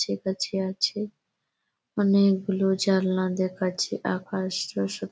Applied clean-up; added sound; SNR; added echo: none; none; none; none.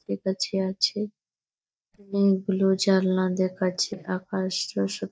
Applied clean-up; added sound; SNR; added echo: neural mask model DeepFilterNet 3.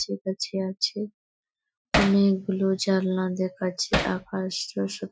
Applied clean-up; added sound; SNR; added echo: classical method Wiener filter.